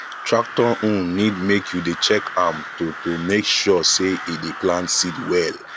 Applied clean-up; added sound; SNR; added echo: none; Crow; 12 dB; none.